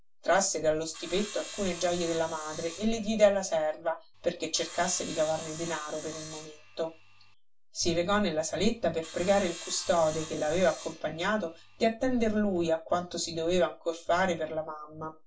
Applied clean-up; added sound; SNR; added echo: none; Sawing; 15 dB; reverberation time 0.2 s.